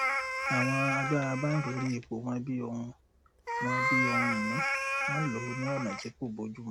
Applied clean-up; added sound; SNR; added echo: none; Meow; 0 dB; none.